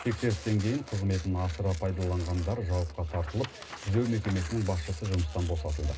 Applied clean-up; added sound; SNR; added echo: none; Tearing; 17 dB; reverberation time 0.2 s.